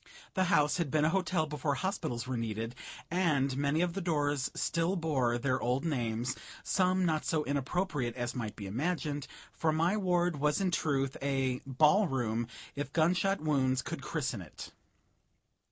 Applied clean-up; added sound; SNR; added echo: none; none; none; none.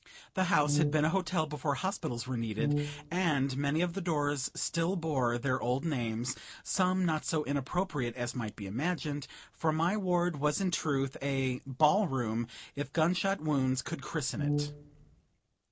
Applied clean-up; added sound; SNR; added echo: none; Brass instrument; 3 dB; none.